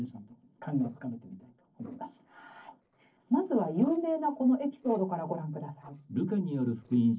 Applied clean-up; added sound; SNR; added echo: neural separator model SepFormer DNS4.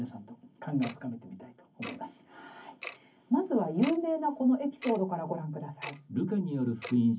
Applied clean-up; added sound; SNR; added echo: none; Tick-tock; 17 dB; reverberation time 0.3 s.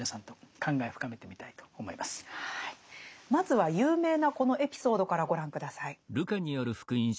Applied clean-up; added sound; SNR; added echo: none; none; none; none.